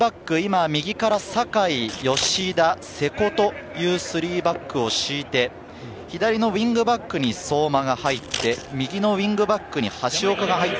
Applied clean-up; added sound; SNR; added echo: none; Scissors; 10 dB; none.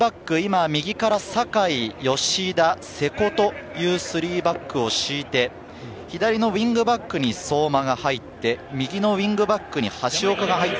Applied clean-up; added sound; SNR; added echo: none; none; none; none.